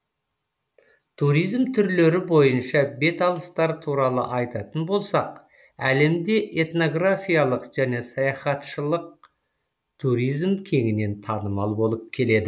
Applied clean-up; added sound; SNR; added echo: none; none; none; none.